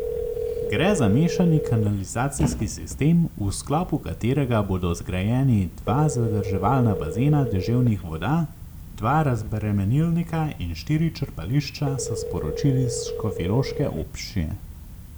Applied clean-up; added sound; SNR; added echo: none; Thump, thud + Telephone; 8 dB; none.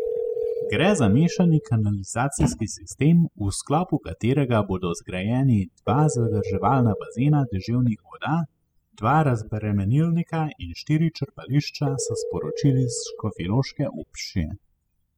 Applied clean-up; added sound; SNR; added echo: classical method spectral subtraction.